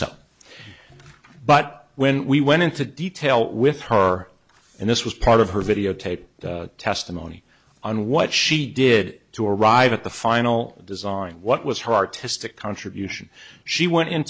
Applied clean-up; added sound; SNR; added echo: none; none; none; none.